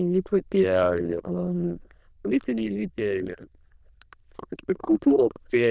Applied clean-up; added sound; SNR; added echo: neural diffusion model UNIVERSE++.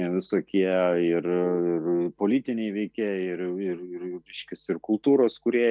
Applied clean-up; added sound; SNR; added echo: none; none; none; none.